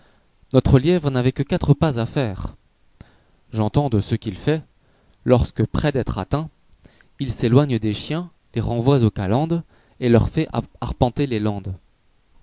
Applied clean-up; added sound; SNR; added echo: none; none; none; none.